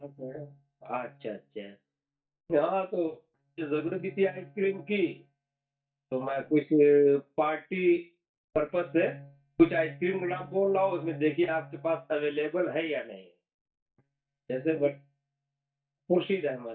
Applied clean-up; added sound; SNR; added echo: neural mask model DeepFilterNet 3.